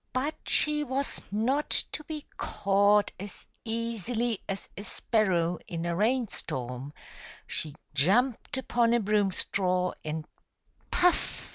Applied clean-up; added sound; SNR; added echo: none; none; none; none.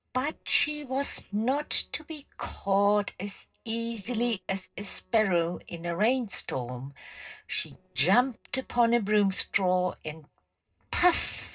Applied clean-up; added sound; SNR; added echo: neural separator model SepFormer DNS4.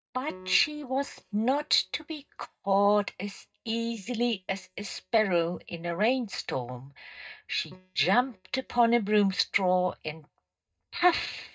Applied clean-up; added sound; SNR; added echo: neural mask model DeepFilterNet 3.